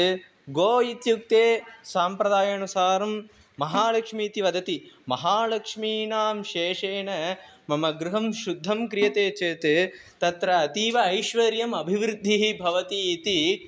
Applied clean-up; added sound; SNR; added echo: none; Snare drum; 17 dB; none.